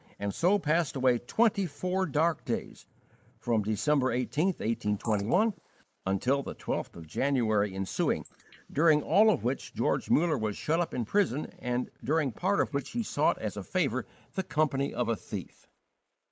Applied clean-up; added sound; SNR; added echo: neural mask model Resemble Enhance denoiser.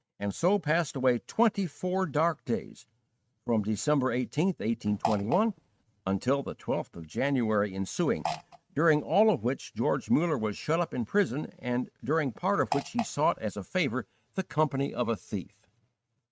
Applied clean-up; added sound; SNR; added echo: neural mask model RNNoise.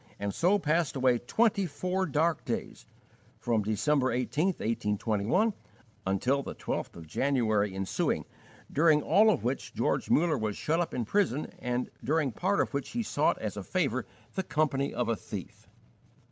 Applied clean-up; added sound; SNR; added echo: none; none; none; none.